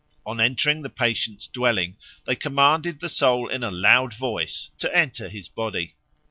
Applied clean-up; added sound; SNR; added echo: none; none; none; none.